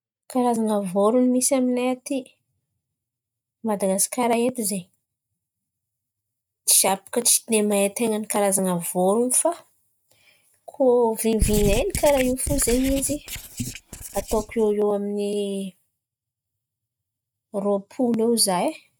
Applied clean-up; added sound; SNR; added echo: neural mask model RNNoise.